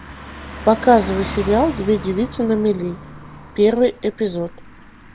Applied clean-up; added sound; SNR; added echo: none; Car passing by; 13 dB; none.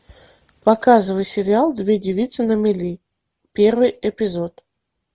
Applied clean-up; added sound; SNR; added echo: none; none; none; none.